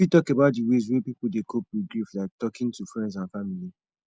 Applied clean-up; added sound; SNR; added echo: none; none; none; none.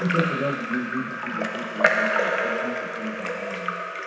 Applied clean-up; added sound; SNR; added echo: none; Drip / Trickle, dribble / Splash, splatter; -5 dB; reverberation time 0.6 s.